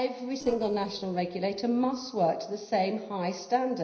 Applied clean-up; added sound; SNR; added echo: neural separator model SepFormer DNS4.